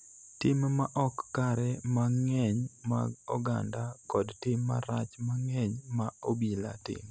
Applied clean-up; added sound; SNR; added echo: none; none; none; none.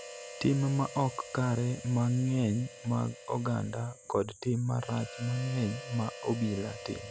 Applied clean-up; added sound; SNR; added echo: none; Harmonica; 15 dB; none.